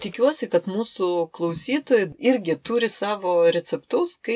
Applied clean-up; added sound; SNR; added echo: none; none; none; none.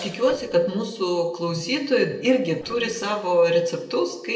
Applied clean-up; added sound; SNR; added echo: neural separator model SepFormer DNS4.